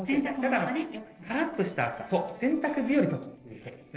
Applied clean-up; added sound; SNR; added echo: neural separator model SepFormer DNS4.